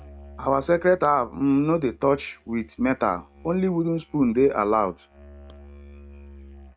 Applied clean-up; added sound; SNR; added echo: neural mask model RNNoise.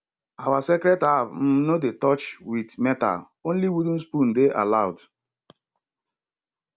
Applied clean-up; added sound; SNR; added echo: none; none; none; none.